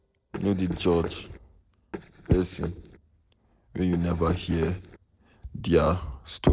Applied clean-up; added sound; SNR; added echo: neural separator model SepFormer DNS4.